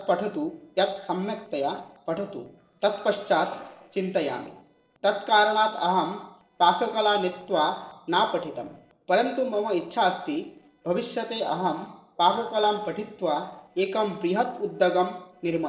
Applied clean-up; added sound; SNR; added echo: neural separator model SepFormer DNS4.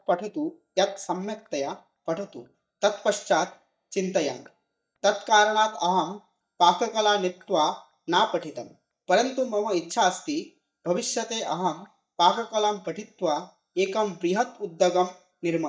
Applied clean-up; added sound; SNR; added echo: neural mask model DeepFilterNet 3.